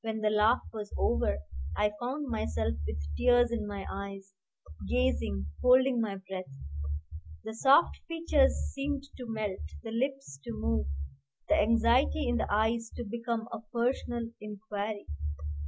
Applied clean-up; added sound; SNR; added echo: none; none; none; none.